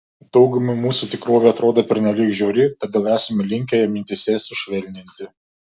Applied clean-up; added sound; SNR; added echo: none; none; none; none.